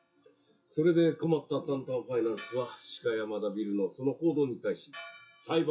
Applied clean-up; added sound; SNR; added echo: classical method WPE with log-MMSE.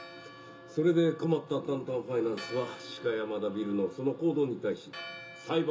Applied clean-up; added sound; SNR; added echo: none; Church bell; 18 dB; reverberation time 0.2 s.